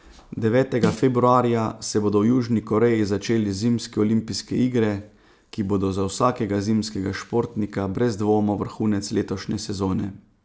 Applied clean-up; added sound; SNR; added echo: none; Snare drum; 10 dB; none.